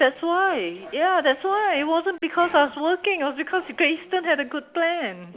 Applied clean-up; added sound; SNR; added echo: none; none; none; none.